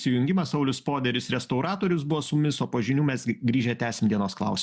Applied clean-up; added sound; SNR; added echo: none; none; none; none.